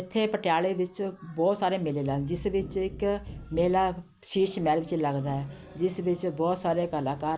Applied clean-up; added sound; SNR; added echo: none; none; none; none.